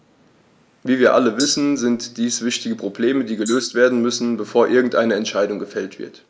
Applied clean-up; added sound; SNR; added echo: neural mask model Resemble Enhance denoiser.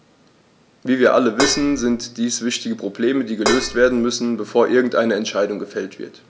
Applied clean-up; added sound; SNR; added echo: none; Dishes, pots, and pans; 4 dB; none.